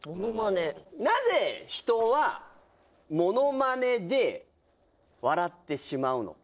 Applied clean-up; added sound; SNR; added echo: neural separator model SepFormer DNS4.